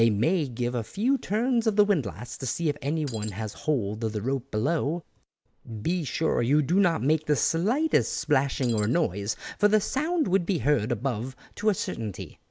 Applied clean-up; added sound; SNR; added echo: none; Shatter; 16 dB; none.